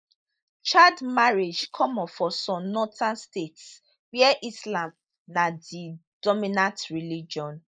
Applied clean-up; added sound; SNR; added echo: neural mask model Resemble Enhance denoiser.